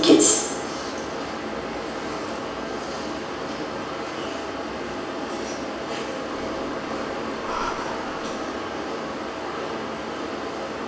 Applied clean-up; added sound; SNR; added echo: none; Breathing; 12 dB; reverberation time 0.9 s.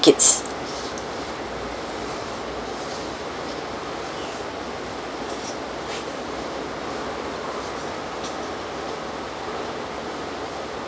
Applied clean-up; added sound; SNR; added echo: none; none; none; none.